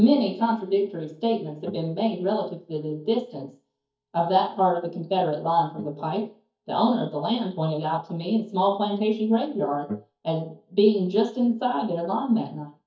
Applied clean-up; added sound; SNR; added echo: neural mask model DeepFilterNet 3.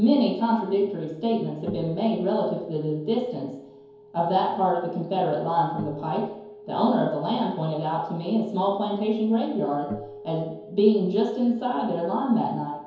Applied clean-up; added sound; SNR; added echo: none; Acoustic guitar; 19 dB; reverberation time 0.9 s.